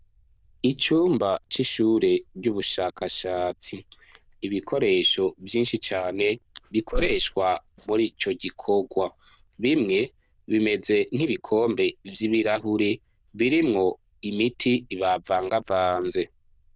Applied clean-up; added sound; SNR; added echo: neural diffusion model UNIVERSE++.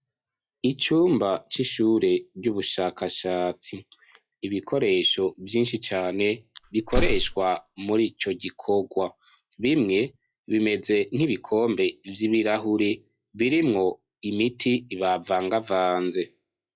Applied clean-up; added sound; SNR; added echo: classical method log-MMSE.